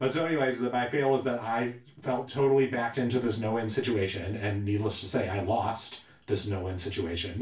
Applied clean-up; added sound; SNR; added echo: none; none; none; reverberation time 0.3 s.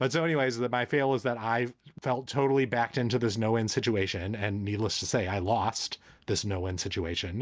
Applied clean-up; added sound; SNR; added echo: none; none; none; none.